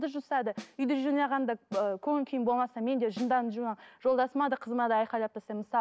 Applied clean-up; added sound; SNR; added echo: none; Snare drum; 15 dB; none.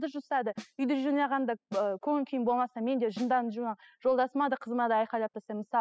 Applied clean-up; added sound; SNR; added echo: classical method spectral subtraction.